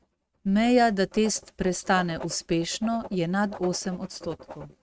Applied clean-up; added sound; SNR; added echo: neural mask model RNNoise.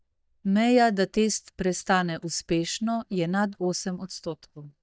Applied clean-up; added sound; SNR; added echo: neural mask model DeepFilterNet 3.